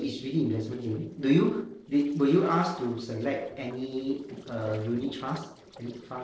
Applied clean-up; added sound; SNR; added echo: neural separator model SepFormer DNS4.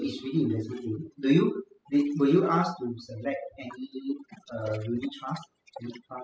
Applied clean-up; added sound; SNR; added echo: classical method spectral subtraction.